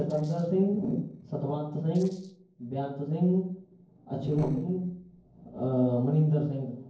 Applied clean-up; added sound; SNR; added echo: neural separator model SepFormer DNS4.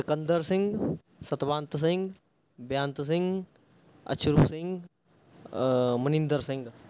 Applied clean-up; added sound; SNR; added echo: none; none; none; none.